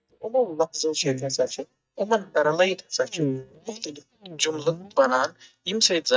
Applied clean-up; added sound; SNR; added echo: neural mask model DeepFilterNet 3.